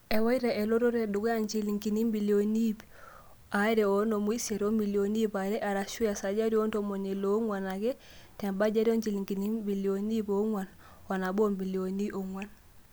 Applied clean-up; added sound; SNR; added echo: none; none; none; none.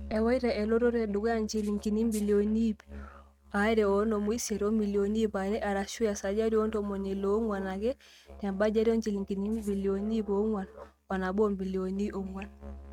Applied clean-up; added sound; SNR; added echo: neural mask model RNNoise.